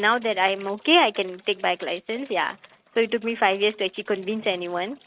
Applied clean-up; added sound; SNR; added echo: neural mask model RNNoise.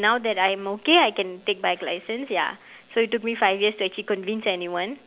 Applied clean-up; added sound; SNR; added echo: none; none; none; none.